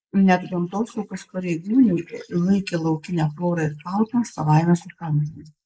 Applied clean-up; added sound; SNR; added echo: neural mask model Resemble Enhance denoiser.